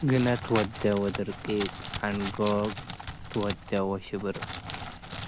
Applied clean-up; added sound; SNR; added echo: none; Crackle; 9 dB; none.